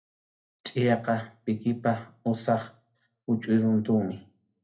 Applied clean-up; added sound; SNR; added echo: none; none; none; reverberation time 0.3 s.